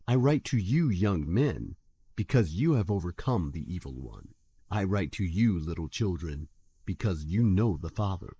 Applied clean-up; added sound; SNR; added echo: neural mask model Resemble Enhance denoiser.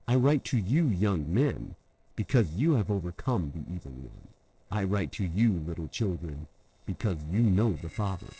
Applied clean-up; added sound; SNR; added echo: neural separator model SepFormer DNS4.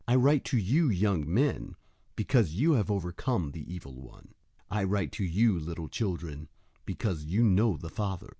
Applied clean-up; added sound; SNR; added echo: none; none; none; none.